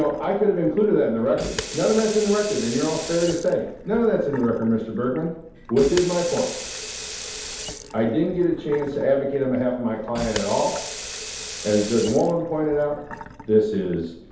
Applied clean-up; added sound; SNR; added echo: none; Sink (filling or washing) / Water tap, faucet; 12 dB; reverberation time 0.8 s.